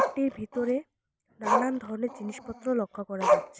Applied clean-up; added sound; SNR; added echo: none; Growling; -1 dB; none.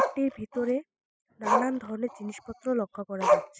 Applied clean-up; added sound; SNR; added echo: classical method spectral subtraction.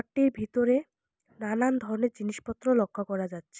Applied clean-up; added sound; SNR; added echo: none; none; none; none.